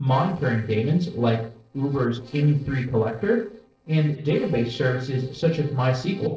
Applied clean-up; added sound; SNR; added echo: neural separator model SepFormer DNS4.